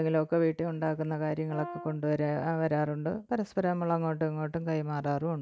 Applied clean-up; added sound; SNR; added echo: none; Brass instrument; 14 dB; none.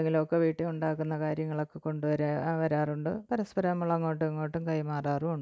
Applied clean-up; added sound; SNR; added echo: none; none; none; none.